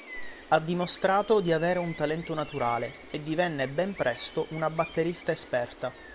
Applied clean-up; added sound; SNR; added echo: none; Gull, seagull; 17 dB; none.